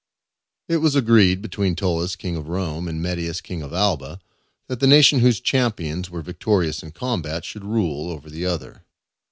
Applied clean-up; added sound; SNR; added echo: none; none; none; none.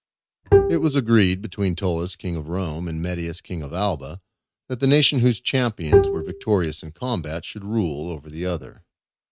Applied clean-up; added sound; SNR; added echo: neural mask model RNNoise.